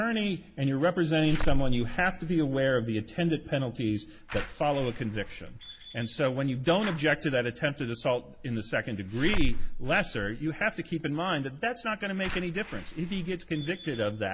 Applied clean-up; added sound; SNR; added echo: none; Slam / Alarm; 5 dB; none.